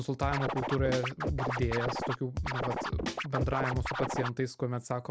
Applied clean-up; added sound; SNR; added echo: none; Scratching (performance technique); 0 dB; none.